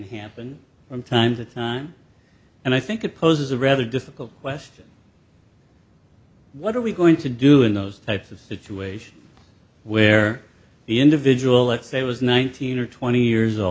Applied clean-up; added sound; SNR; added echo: none; none; none; none.